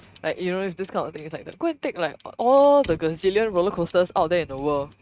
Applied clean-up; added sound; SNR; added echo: neural mask model RNNoise.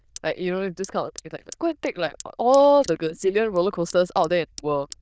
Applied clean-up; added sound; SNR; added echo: neural diffusion model UNIVERSE++.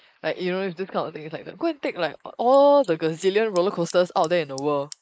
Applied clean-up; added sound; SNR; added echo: neural mask model Resemble Enhance denoiser.